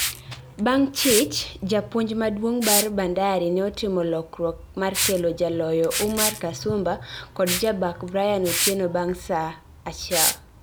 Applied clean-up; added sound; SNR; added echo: none; Liquid; 6 dB; none.